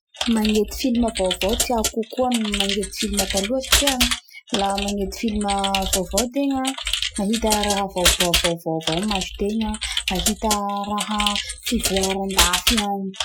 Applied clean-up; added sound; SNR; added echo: classical method Wiener filter.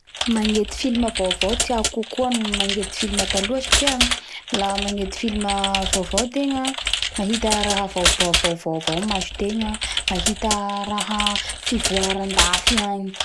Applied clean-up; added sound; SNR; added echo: none; Computer keyboard; 0 dB; none.